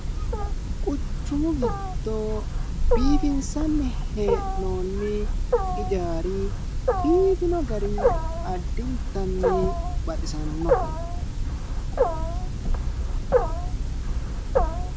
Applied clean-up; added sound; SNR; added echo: none; Wild animals; -5 dB; none.